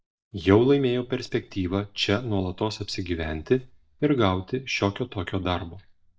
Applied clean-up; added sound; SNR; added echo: neural mask model DeepFilterNet 3.